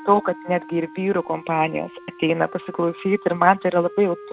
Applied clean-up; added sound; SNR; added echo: none; Wind instrument, woodwind instrument; 19 dB; none.